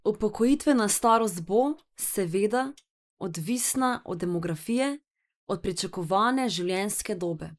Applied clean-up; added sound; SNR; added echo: neural mask model Resemble Enhance denoiser.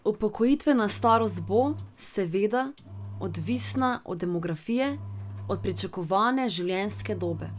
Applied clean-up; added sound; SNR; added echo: none; Engine; 13 dB; none.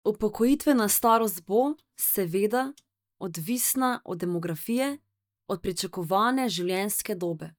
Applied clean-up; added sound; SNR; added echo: neural mask model DeepFilterNet 3.